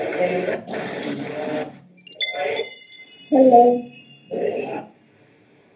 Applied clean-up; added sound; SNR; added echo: none; Chime; 13 dB; reverberation time 0.3 s.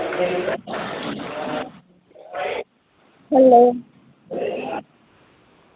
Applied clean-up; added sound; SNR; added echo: none; none; none; none.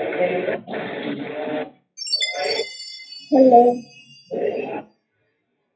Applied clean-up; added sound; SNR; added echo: classical method WPE with log-MMSE.